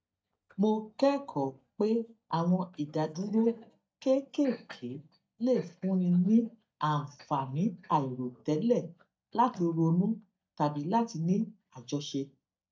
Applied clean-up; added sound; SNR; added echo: neural mask model DeepFilterNet 3.